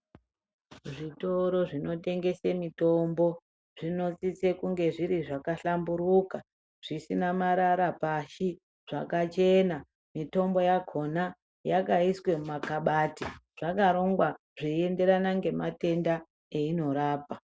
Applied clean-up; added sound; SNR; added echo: none; none; none; none.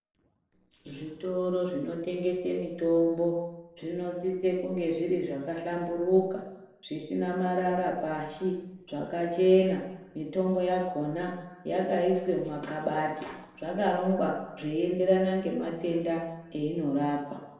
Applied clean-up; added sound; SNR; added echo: neural separator model SepFormer DNS4.